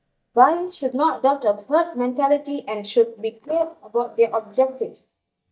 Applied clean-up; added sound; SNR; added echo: neural mask model DeepFilterNet 3.